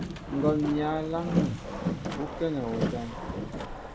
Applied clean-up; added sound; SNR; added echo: none; Boat, Water vehicle; 1 dB; none.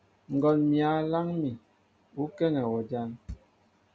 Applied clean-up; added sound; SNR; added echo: none; none; none; none.